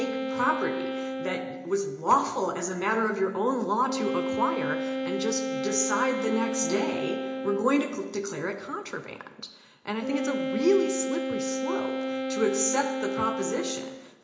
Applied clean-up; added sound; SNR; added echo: none; Wind instrument, woodwind instrument; 3 dB; reverberation time 0.8 s.